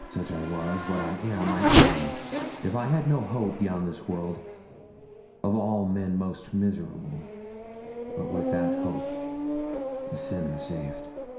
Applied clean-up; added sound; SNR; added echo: none; Race car, auto racing / Accelerating, revving, vroom; 0 dB; reverberation time 0.7 s.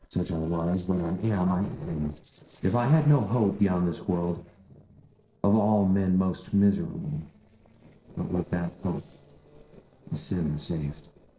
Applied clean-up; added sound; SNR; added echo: neural separator model SepFormer DNS4.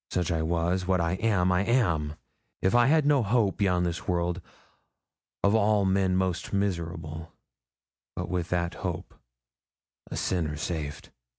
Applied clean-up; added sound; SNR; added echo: none; none; none; none.